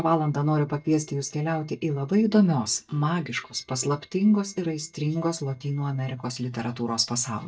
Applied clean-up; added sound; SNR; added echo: neural mask model DeepFilterNet 3.